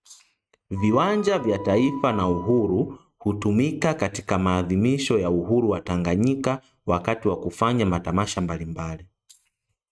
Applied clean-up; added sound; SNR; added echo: neural mask model RNNoise.